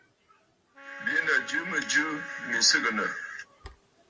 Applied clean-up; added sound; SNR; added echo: none; Trumpet; 18 dB; none.